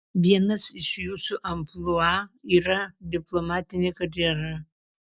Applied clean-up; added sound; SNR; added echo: none; none; none; none.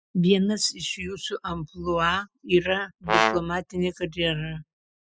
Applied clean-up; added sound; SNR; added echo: classical method spectral subtraction.